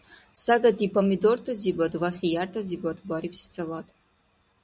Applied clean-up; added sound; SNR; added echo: none; none; none; none.